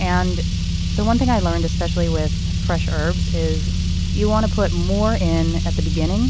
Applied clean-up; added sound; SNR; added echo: none; Car; -3 dB; none.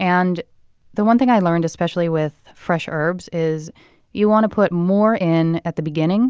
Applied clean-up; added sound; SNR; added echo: none; none; none; none.